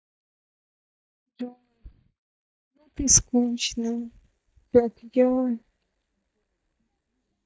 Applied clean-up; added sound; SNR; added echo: neural mask model DeepFilterNet 3.